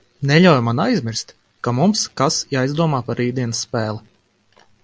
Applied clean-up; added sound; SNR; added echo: none; none; none; none.